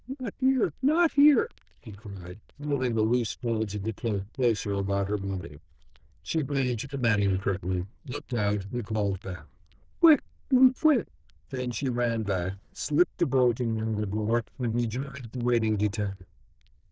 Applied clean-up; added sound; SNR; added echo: neural diffusion model UNIVERSE++.